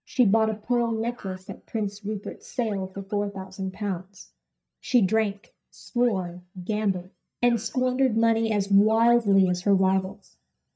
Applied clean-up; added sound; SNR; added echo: neural mask model DeepFilterNet 3.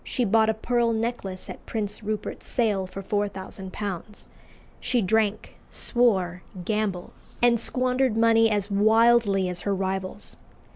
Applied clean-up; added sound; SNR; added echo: none; none; none; none.